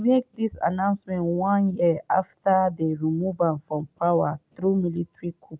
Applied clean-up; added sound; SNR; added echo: none; none; none; none.